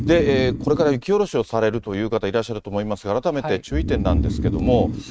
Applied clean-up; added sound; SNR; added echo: neural mask model RNNoise.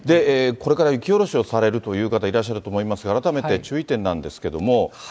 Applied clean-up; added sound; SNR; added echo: none; none; none; none.